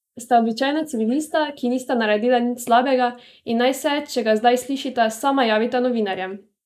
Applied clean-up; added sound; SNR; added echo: neural mask model Resemble Enhance denoiser.